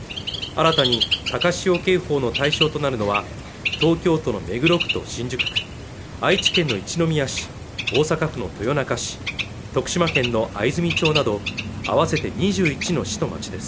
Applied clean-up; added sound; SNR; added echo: none; Bird; 5 dB; none.